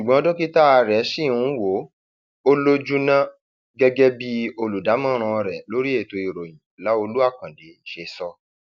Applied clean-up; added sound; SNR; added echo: none; none; none; none.